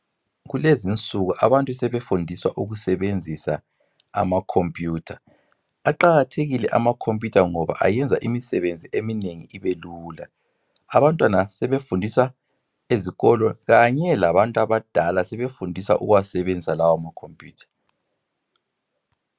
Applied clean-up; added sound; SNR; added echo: none; none; none; none.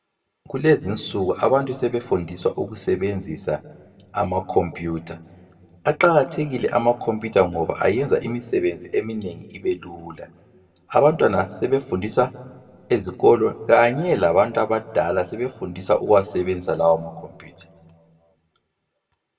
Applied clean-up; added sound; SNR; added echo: none; none; none; reverberation time 1.2 s.